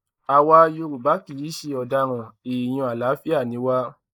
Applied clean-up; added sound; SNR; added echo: neural mask model Resemble Enhance denoiser.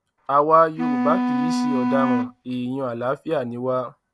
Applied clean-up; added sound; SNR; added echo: none; Wind instrument, woodwind instrument; 1 dB; none.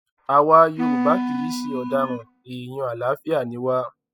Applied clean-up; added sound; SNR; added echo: classical method spectral subtraction.